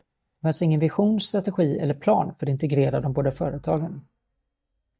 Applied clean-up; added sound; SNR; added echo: neural mask model DeepFilterNet 3.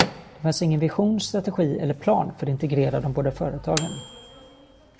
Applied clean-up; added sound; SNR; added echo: none; Microwave oven / Bell; 10 dB; none.